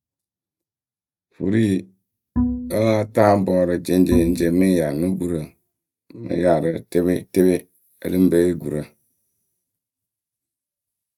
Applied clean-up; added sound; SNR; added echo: neural mask model RNNoise.